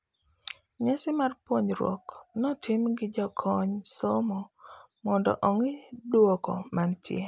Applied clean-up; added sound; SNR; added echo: none; none; none; none.